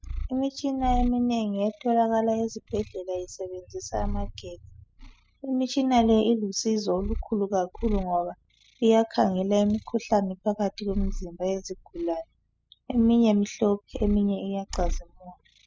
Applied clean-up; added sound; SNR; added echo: classical method spectral subtraction.